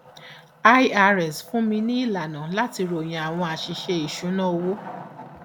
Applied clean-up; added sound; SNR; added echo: none; Wood; 19 dB; none.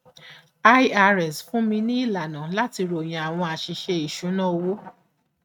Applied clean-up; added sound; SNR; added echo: neural mask model RNNoise.